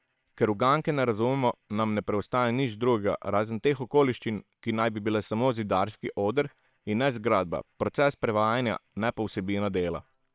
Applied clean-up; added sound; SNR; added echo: neural separator model SepFormer WHAM!.